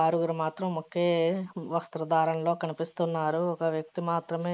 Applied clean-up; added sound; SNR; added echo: neural mask model Resemble Enhance denoiser.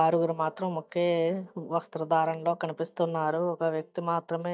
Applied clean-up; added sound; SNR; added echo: neural mask model DeepFilterNet 3.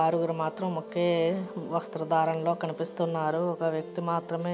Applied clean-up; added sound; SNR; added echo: none; Musical instrument; 15 dB; none.